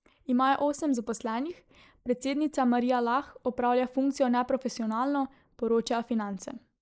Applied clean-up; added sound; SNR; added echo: neural mask model Resemble Enhance denoiser.